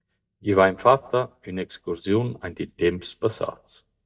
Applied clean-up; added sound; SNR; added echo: neural mask model DeepFilterNet 3.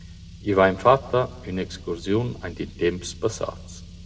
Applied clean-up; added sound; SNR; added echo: none; Car; 16 dB; reverberation time 0.5 s.